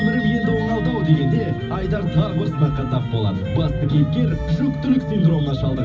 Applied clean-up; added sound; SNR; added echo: none; Musical instrument; 18 dB; reverberation time 0.4 s.